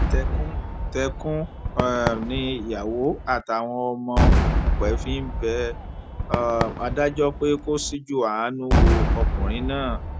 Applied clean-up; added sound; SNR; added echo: none; Cheering / Fireworks; -2 dB; none.